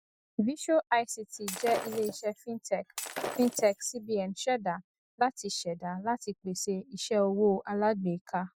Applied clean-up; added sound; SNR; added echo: classical method Wiener filter.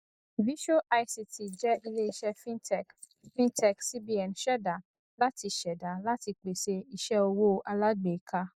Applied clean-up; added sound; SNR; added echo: neural mask model Resemble Enhance denoiser.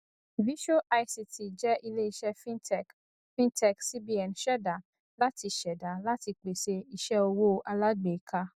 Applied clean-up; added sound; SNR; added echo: none; none; none; none.